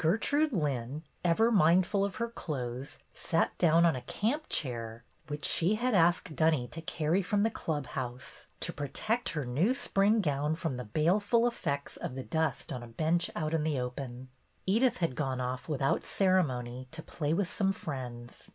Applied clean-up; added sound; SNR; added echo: none; none; none; none.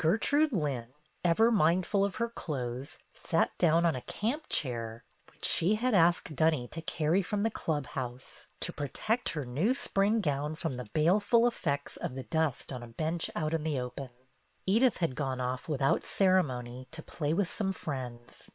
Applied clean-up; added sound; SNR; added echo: neural separator model SepFormer WHAM!.